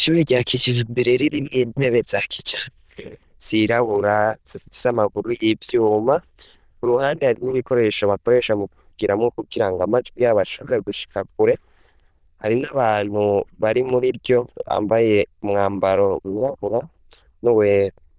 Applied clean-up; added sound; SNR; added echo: neural diffusion model UNIVERSE++.